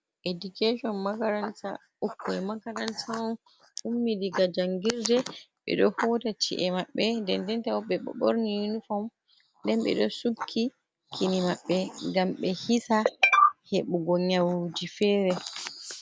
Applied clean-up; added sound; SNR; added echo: none; none; none; none.